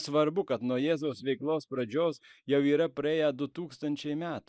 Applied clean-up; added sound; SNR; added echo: neural mask model Resemble Enhance denoiser.